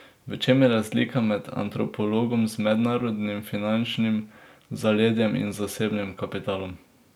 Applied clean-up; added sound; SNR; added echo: none; none; none; none.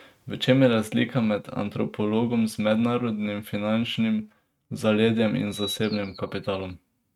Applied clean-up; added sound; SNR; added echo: neural mask model RNNoise.